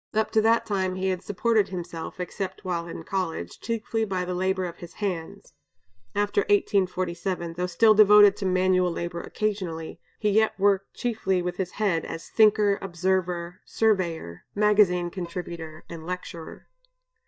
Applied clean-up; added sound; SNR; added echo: neural mask model DeepFilterNet 3.